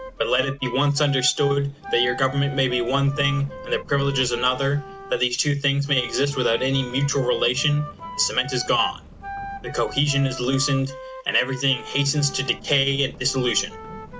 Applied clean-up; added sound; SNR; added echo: none; Run + Wind instrument, woodwind instrument; 13 dB; none.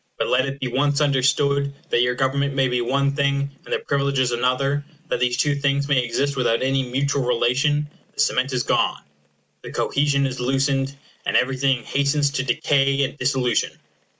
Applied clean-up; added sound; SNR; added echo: none; none; none; none.